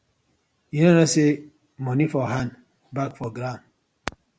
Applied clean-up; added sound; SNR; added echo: none; none; none; none.